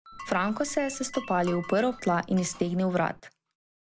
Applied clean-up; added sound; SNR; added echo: none; Ringtone + Glass; 16 dB; none.